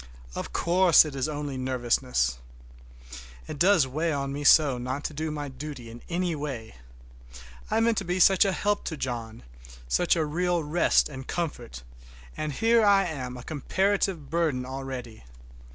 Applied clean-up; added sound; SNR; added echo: none; none; none; none.